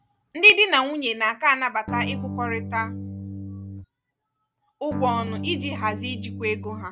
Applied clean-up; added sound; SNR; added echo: none; Electric guitar / Strum; 6 dB; none.